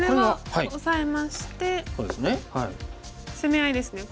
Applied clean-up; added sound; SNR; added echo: none; none; none; none.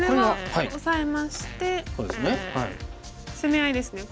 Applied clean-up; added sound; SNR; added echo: none; Fart; 14 dB; none.